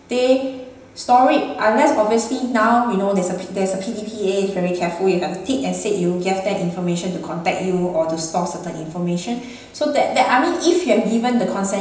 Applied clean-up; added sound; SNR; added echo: none; none; none; reverberation time 0.9 s.